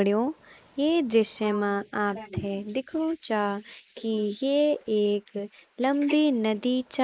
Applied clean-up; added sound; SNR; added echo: neural mask model Resemble Enhance denoiser.